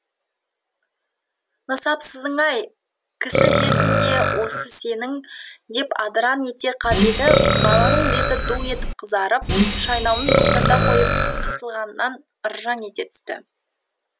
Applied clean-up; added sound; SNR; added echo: none; Bus + Burping, eructation; -5 dB; none.